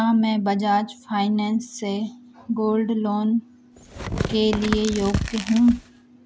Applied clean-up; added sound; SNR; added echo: none; Tearing; 7 dB; none.